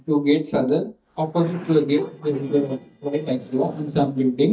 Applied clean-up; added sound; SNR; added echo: neural mask model DeepFilterNet 3.